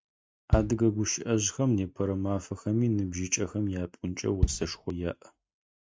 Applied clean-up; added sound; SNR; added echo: neural mask model RNNoise.